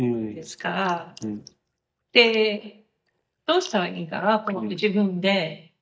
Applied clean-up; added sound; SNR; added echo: neural mask model DeepFilterNet 3.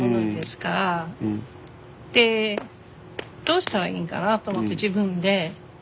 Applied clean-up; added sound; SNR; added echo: none; none; none; none.